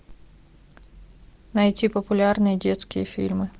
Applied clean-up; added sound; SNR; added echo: none; none; none; none.